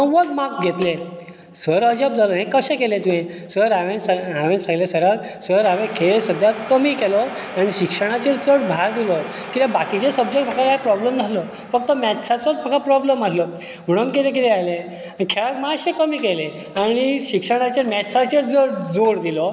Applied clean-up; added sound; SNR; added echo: none; Domestic sounds, home sounds; 19 dB; none.